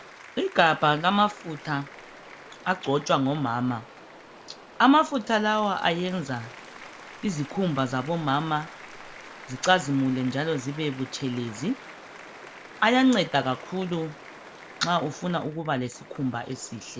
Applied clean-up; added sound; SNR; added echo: none; Stream + Applause; 18 dB; none.